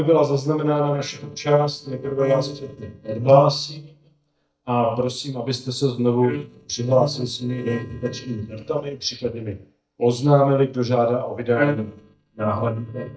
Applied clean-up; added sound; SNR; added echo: neural mask model DeepFilterNet 3.